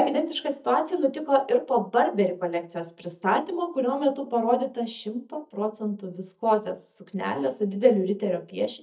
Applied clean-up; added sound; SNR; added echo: neural mask model DeepFilterNet 3.